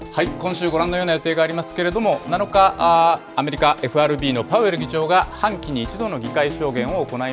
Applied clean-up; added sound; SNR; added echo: none; Acoustic guitar; 15 dB; none.